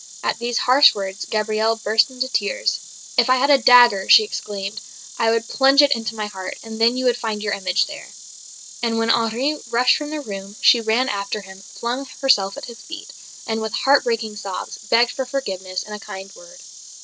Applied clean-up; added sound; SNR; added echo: none; Insect; 17 dB; none.